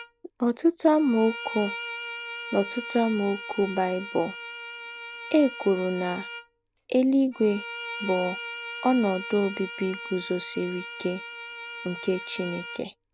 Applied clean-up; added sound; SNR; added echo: none; Bowed string instrument; 11 dB; none.